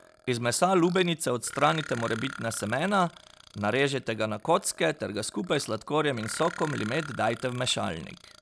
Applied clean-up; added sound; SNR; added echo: none; Burping, eructation; 16 dB; none.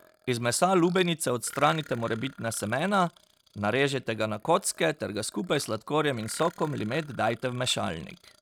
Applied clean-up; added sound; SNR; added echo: neural mask model RNNoise.